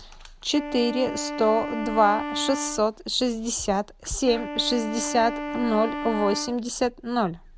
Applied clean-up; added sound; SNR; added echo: none; Wind instrument, woodwind instrument; 8 dB; none.